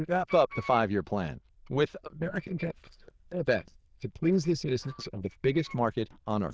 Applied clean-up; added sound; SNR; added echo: neural diffusion model UNIVERSE++.